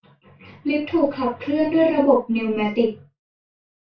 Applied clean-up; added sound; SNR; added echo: none; none; none; reverberation time 0.2 s.